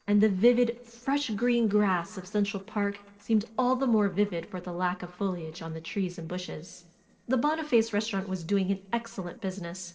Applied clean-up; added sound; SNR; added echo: neural separator model SepFormer DNS4.